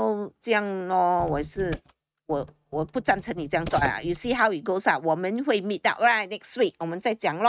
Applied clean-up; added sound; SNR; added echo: neural mask model RNNoise.